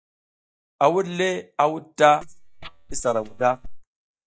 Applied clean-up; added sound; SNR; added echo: neural mask model DeepFilterNet 3.